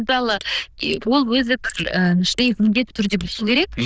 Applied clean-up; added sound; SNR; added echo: neural diffusion model UNIVERSE++.